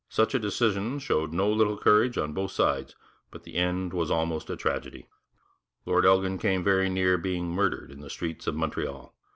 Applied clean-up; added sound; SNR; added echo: none; none; none; none.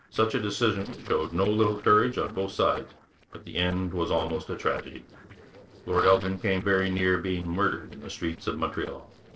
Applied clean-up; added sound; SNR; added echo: neural separator model SepFormer DNS4.